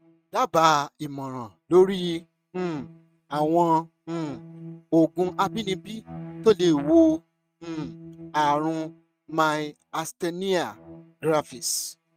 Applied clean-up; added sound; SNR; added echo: neural mask model RNNoise.